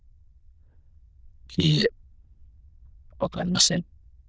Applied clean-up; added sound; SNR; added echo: neural diffusion model UNIVERSE++.